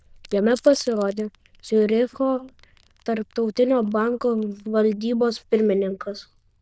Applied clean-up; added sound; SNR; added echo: neural diffusion model UNIVERSE++.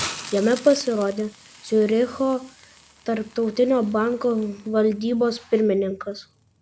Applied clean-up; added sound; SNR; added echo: none; Hiss; 18 dB; none.